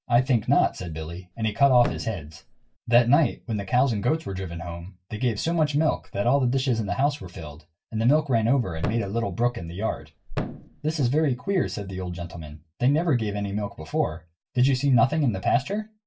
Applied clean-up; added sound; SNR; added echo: none; Thump, thud; 11 dB; reverberation time 0.2 s.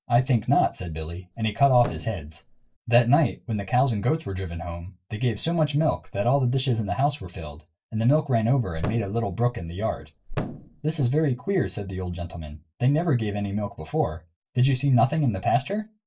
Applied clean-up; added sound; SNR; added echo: neural separator model SepFormer DNS4.